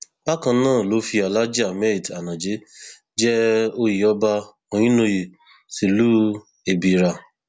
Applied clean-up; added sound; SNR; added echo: none; none; none; none.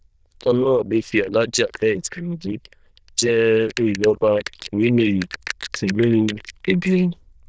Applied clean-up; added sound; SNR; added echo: neural diffusion model UNIVERSE++.